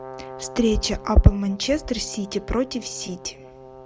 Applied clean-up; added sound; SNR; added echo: none; Brass instrument; 18 dB; none.